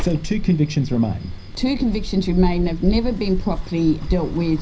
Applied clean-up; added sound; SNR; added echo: none; Sliding door; 5 dB; reverberation time 0.4 s.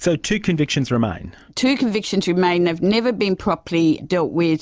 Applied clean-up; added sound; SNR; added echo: none; none; none; none.